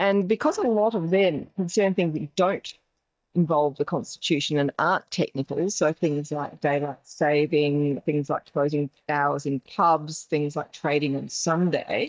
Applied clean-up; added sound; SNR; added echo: neural mask model DeepFilterNet 3.